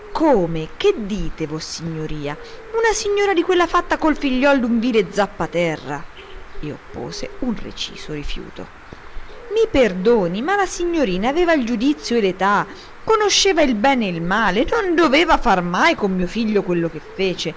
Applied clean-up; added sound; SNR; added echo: none; Bird; 13 dB; none.